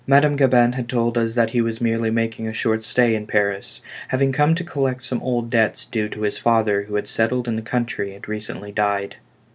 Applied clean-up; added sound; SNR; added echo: none; none; none; none.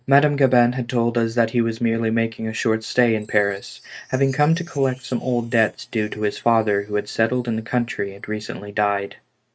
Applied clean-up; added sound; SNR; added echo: neural mask model RNNoise.